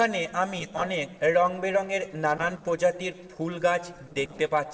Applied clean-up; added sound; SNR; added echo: neural separator model SepFormer DNS4.